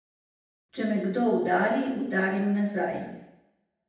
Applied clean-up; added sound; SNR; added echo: none; none; none; reverberation time 0.8 s.